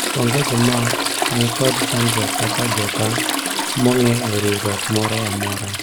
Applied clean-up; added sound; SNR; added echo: none; Trickle, dribble / Toilet flush; 1 dB; none.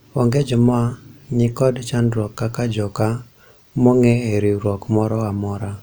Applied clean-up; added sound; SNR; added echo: none; none; none; none.